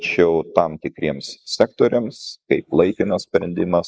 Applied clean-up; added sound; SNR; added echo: neural mask model Resemble Enhance denoiser.